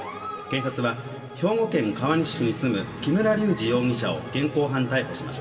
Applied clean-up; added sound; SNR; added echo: none; Bowed string instrument; 19 dB; reverberation time 2.5 s.